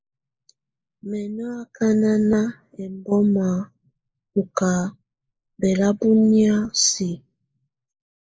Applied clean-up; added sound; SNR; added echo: neural mask model Resemble Enhance denoiser.